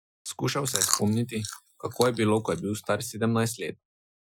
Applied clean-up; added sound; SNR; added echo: classical method Wiener filter.